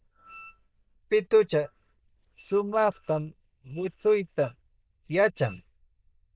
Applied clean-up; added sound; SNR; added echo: neural diffusion model UNIVERSE++.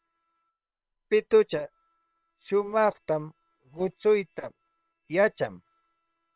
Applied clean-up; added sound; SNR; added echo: neural separator model SepFormer WHAM!.